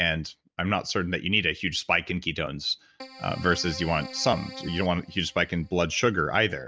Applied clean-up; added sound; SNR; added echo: none; Keyboard (musical); 17 dB; none.